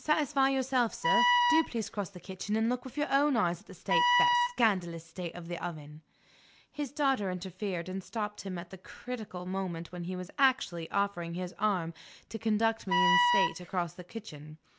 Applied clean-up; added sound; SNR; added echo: none; Wind instrument, woodwind instrument; -4 dB; none.